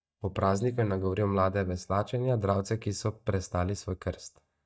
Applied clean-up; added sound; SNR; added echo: neural mask model DeepFilterNet 3.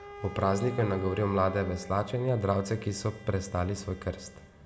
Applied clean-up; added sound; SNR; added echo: none; Bowed string instrument; 17 dB; reverberation time 0.6 s.